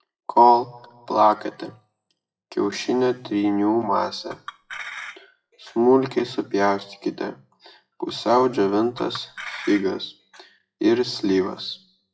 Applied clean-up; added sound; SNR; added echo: classical method WPE with log-MMSE.